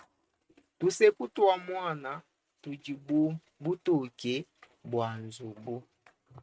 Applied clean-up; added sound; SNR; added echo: neural mask model RNNoise.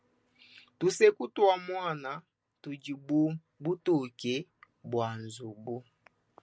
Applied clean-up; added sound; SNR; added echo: none; none; none; none.